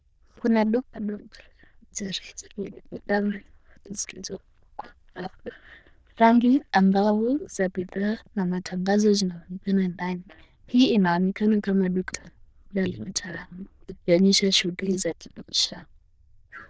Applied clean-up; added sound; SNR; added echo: neural diffusion model UNIVERSE++.